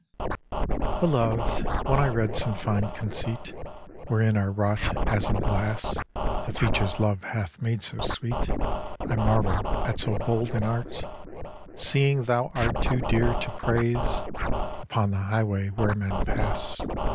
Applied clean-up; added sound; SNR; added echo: none; Scratching (performance technique); 1 dB; none.